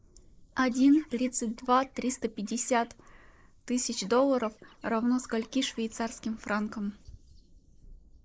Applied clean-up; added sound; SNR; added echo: neural mask model Resemble Enhance denoiser.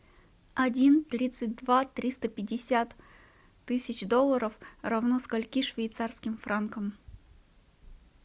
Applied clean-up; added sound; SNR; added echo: none; none; none; none.